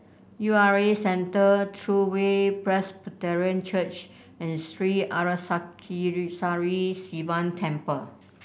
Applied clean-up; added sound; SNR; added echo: none; none; none; none.